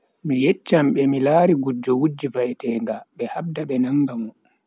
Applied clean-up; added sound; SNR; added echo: none; none; none; none.